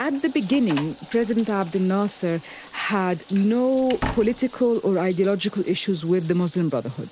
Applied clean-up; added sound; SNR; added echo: none; Slam + Bathtub (filling or washing); 13 dB; none.